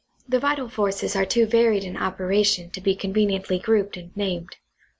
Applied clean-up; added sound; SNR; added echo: none; none; none; none.